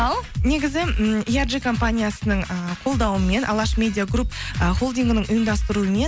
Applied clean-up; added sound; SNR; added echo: none; none; none; none.